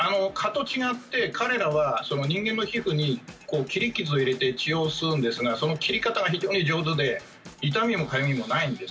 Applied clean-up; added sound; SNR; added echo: none; none; none; none.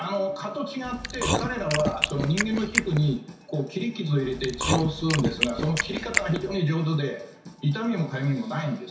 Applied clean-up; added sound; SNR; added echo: none; Chewing, mastication; 2 dB; reverberation time 0.7 s.